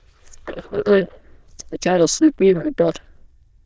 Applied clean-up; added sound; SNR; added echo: neural diffusion model UNIVERSE++.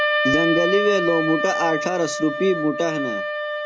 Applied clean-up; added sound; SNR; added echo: none; Wind instrument, woodwind instrument; 2 dB; none.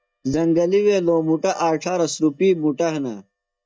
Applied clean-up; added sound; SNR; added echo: neural mask model DeepFilterNet 3.